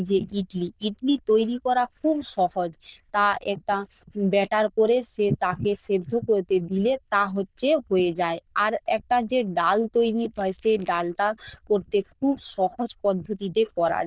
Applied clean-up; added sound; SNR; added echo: neural diffusion model UNIVERSE++.